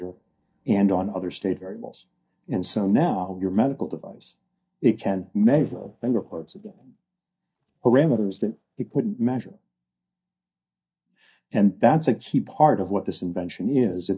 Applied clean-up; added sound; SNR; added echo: neural mask model DeepFilterNet 3.